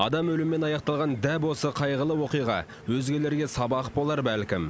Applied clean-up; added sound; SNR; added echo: none; none; none; none.